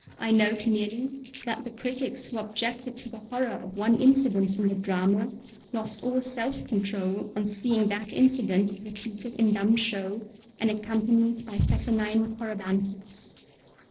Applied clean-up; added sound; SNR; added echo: neural separator model SepFormer DNS4.